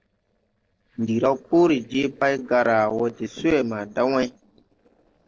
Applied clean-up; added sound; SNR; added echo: neural separator model SepFormer DNS4.